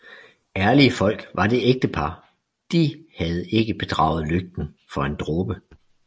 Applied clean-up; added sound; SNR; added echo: none; none; none; none.